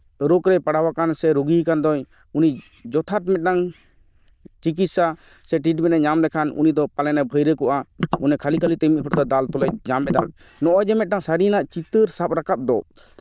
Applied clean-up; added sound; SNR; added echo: neural diffusion model UNIVERSE++.